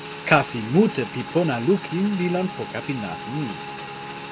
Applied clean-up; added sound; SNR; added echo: none; Motorcycle / Engine; 11 dB; none.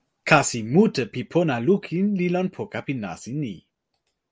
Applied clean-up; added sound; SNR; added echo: none; none; none; none.